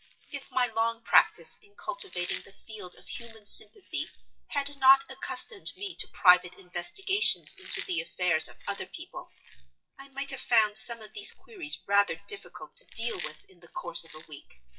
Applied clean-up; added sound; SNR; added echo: classical method WPE with log-MMSE.